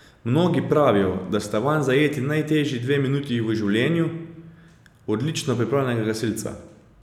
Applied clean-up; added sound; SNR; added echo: none; none; none; none.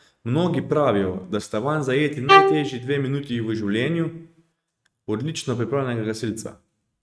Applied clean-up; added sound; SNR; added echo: neural mask model RNNoise.